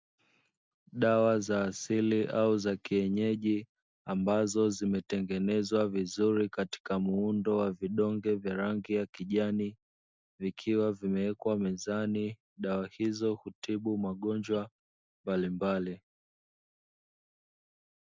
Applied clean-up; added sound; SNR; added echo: none; none; none; none.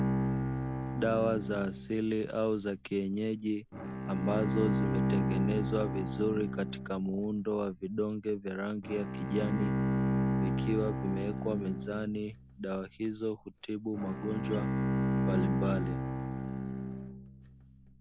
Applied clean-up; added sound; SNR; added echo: none; Bowed string instrument; -1 dB; none.